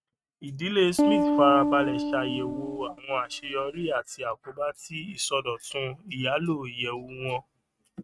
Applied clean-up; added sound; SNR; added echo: neural mask model RNNoise.